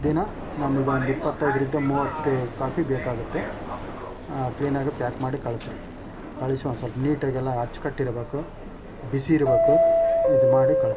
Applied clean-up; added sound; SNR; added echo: none; Subway, metro, underground; 0 dB; reverberation time 0.2 s.